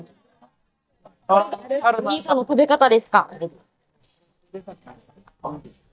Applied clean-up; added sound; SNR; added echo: neural mask model DeepFilterNet 3.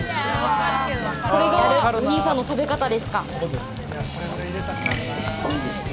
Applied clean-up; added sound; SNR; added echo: none; Boiling; 18 dB; none.